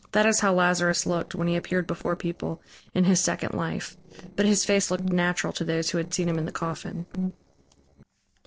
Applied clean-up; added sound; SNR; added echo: neural separator model SepFormer DNS4.